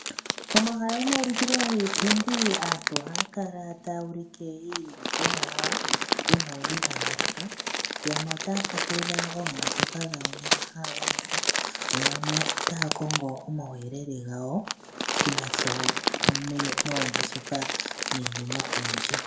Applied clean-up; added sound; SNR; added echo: none; Crumpling, crinkling; -4 dB; reverberation time 0.5 s.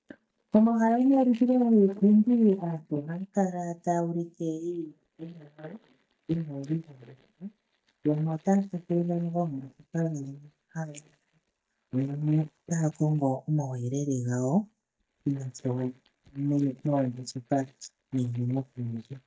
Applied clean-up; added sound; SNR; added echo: neural mask model DeepFilterNet 3.